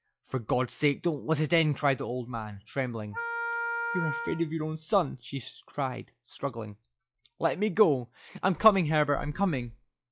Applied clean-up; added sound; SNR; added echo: classical method log-MMSE.